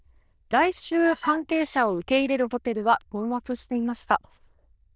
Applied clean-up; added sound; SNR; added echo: neural diffusion model UNIVERSE++.